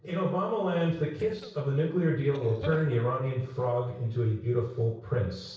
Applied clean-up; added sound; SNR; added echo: neural separator model SepFormer DNS4.